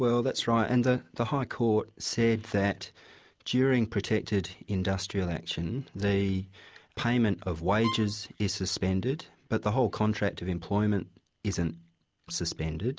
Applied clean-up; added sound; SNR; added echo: none; Bowed string instrument; 13 dB; none.